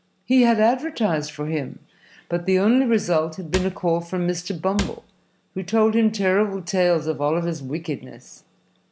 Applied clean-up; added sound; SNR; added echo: none; Cupboard open or close / Drawer open or close; 12 dB; none.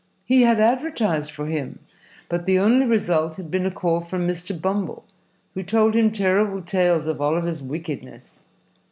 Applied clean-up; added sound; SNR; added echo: none; none; none; none.